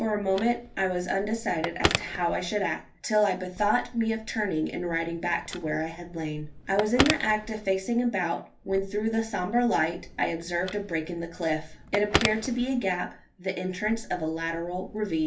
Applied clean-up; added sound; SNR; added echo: none; Telephone; 8 dB; reverberation time 0.3 s.